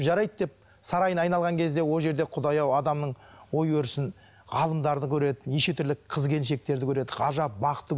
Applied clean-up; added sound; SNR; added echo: none; Shatter; 15 dB; none.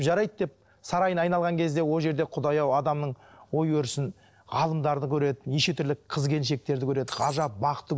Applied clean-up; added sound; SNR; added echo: neural separator model SepFormer DNS4.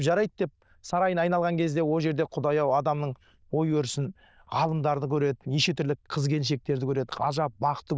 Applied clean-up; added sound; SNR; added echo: neural diffusion model UNIVERSE++.